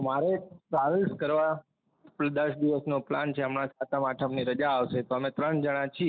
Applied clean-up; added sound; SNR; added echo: none; none; none; none.